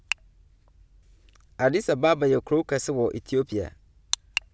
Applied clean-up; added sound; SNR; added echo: none; none; none; none.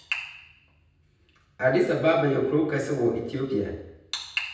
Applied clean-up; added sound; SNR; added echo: none; none; none; reverberation time 0.9 s.